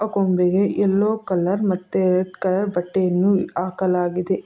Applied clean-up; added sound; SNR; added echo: none; none; none; none.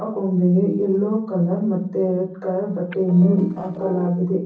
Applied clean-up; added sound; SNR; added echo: neural separator model SepFormer DNS4.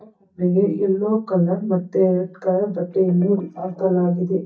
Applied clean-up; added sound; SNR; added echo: neural mask model DeepFilterNet 3.